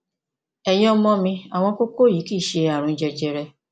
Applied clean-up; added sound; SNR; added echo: none; none; none; none.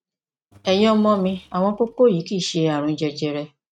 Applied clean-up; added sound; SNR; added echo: neural mask model RNNoise.